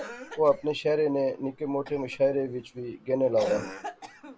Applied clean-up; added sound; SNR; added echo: none; Cough; 13 dB; none.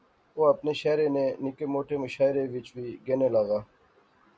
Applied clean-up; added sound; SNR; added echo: none; none; none; none.